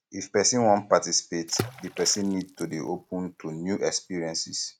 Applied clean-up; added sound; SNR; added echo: neural mask model RNNoise.